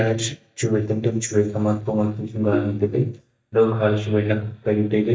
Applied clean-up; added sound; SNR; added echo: neural mask model DeepFilterNet 3.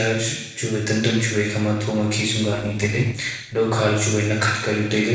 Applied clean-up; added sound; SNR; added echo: neural separator model SepFormer DNS4.